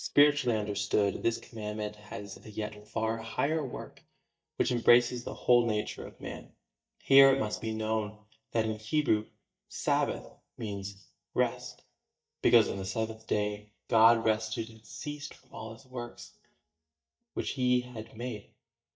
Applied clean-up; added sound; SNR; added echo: neural mask model DeepFilterNet 3.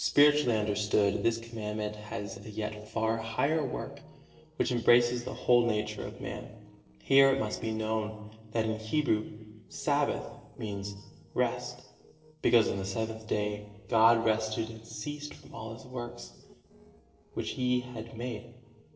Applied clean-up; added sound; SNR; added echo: neural separator model SepFormer DNS4.